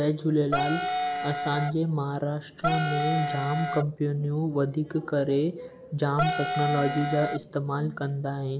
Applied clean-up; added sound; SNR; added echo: none; Wind instrument, woodwind instrument; 1 dB; none.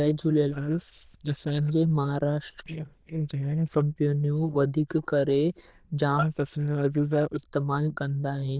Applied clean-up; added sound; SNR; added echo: neural diffusion model UNIVERSE++.